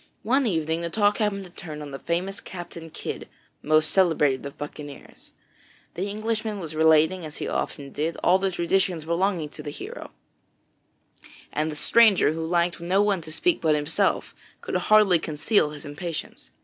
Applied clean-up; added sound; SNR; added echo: none; none; none; none.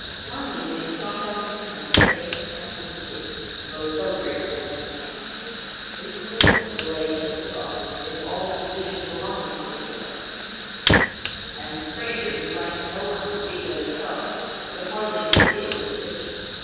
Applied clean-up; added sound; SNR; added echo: none; Fire; -3 dB; reverberation time 2.2 s.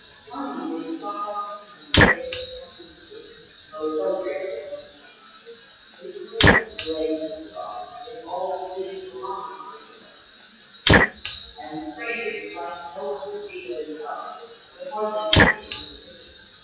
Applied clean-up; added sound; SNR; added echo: classical method WPE with log-MMSE.